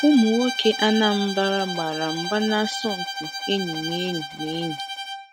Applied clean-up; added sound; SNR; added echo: none; Bowed string instrument; 8 dB; none.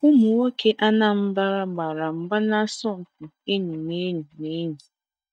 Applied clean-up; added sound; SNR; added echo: neural mask model DeepFilterNet 3.